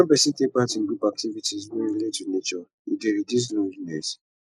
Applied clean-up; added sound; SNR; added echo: neural mask model Resemble Enhance denoiser.